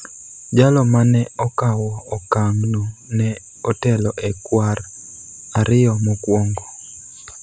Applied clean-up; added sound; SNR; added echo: none; none; none; none.